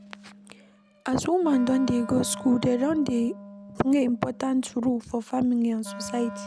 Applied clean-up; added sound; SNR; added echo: none; Wind instrument, woodwind instrument; 16 dB; none.